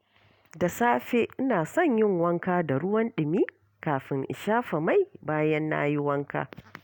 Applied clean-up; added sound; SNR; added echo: none; none; none; none.